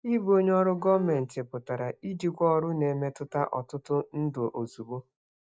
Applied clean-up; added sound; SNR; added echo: neural mask model DeepFilterNet 3.